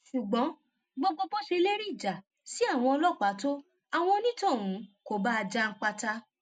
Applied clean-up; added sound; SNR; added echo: none; none; none; none.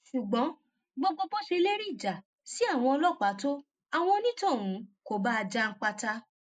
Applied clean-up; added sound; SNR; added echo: neural mask model Resemble Enhance denoiser.